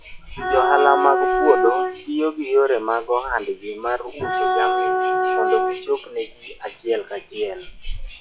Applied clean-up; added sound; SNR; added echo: classical method log-MMSE.